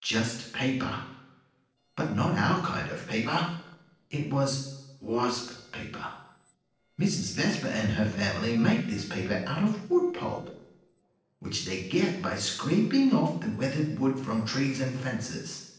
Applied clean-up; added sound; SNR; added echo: neural separator model SepFormer DNS4.